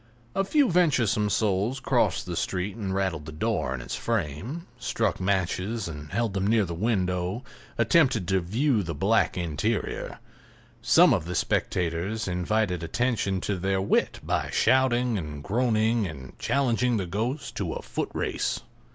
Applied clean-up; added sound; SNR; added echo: none; none; none; none.